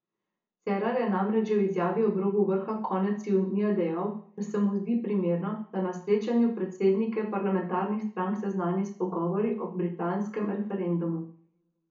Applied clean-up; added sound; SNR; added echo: none; none; none; reverberation time 0.7 s.